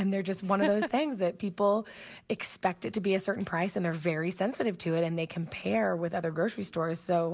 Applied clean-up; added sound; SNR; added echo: none; none; none; none.